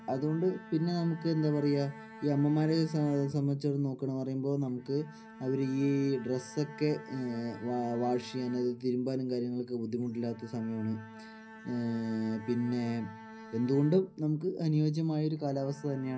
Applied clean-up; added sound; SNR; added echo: none; Bowed string instrument; 18 dB; reverberation time 0.4 s.